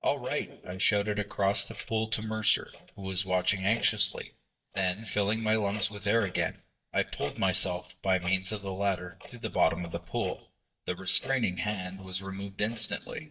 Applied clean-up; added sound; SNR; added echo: neural mask model DeepFilterNet 3.